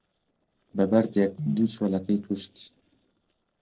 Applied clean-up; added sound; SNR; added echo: neural separator model SepFormer DNS4.